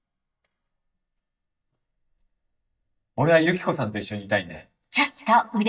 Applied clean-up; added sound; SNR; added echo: neural mask model DeepFilterNet 3.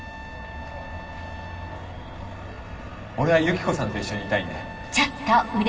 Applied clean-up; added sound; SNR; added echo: none; Trumpet; 17 dB; reverberation time 2.5 s.